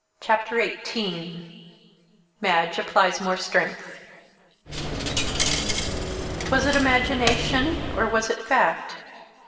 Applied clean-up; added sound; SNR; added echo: none; Coin (dropping); 1 dB; reverberation time 2.2 s.